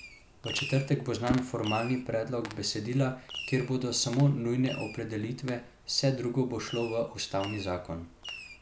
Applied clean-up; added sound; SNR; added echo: none; Whoosh, swoosh, swish + Fireworks; 13 dB; none.